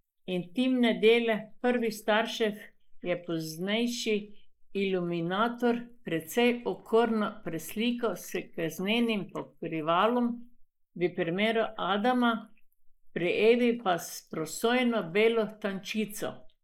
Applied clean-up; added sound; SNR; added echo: neural mask model Resemble Enhance denoiser.